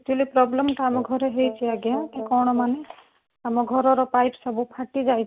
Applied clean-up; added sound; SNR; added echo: none; Brass instrument; 13 dB; none.